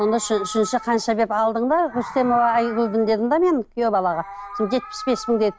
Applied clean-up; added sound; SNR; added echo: none; Meow; 15 dB; none.